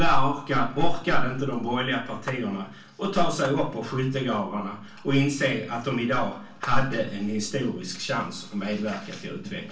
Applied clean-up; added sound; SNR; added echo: none; Clapping; 17 dB; reverberation time 0.3 s.